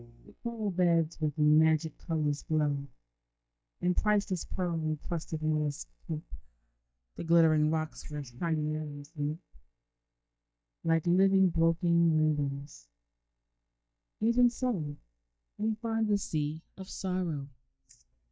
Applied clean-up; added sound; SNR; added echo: neural mask model DeepFilterNet 3.